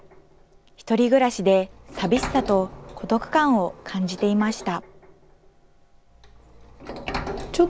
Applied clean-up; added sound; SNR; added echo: none; Sliding door; 13 dB; none.